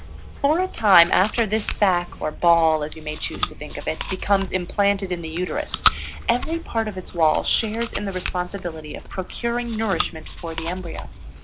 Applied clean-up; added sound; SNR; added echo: none; Chewing, mastication; 8 dB; none.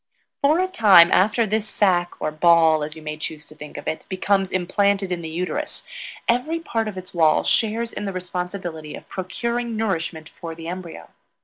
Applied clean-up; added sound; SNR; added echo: none; none; none; none.